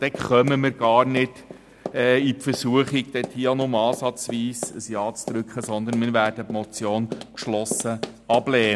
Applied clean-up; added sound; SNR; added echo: none; Run; 14 dB; none.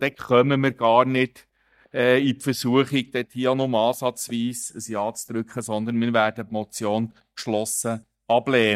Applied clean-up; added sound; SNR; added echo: neural mask model DeepFilterNet 3.